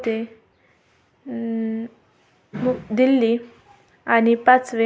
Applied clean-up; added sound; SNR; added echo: none; none; none; none.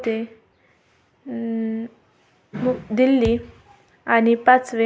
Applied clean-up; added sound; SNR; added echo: none; Thump, thud; 13 dB; none.